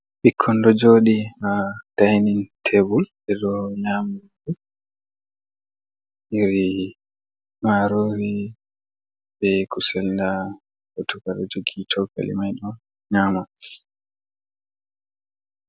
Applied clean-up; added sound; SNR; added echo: none; none; none; none.